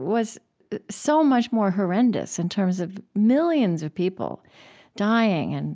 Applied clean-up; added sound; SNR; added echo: none; none; none; none.